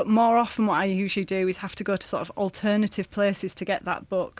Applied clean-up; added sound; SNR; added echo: none; none; none; none.